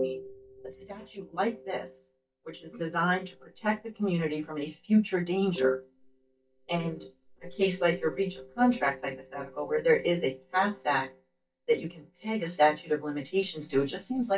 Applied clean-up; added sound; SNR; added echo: neural mask model DeepFilterNet 3.